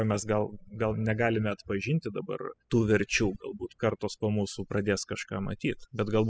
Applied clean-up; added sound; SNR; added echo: classical method spectral subtraction.